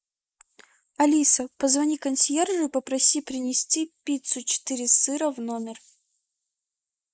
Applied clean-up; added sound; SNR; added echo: neural mask model Resemble Enhance denoiser.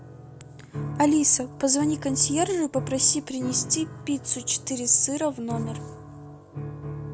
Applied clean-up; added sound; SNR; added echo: none; Piano; 11 dB; none.